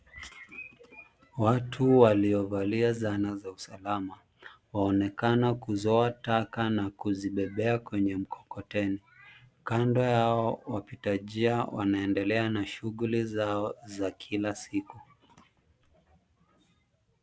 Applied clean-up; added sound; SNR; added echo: none; none; none; none.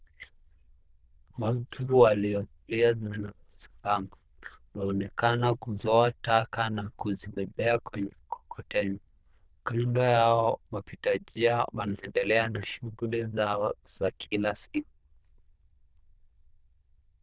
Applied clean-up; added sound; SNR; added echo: neural diffusion model UNIVERSE++.